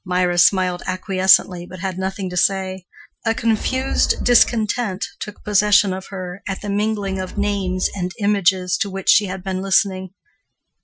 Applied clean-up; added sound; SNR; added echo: classical method Wiener filter.